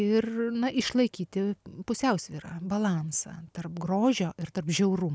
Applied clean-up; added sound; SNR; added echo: none; none; none; none.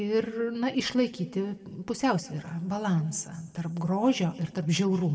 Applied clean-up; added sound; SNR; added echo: none; none; none; reverberation time 1.2 s.